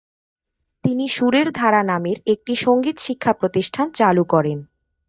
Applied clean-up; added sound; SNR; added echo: neural mask model DeepFilterNet 3.